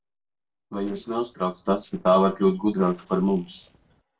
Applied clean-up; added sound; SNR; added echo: neural separator model SepFormer DNS4.